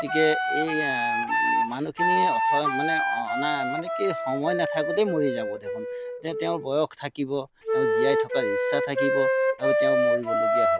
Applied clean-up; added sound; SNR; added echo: none; Wind instrument, woodwind instrument; -4 dB; none.